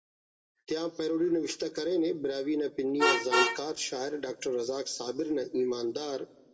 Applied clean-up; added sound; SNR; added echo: none; Vehicle horn, car horn, honking; 5 dB; reverberation time 0.7 s.